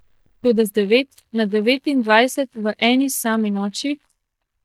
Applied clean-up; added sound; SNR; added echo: neural mask model DeepFilterNet 3.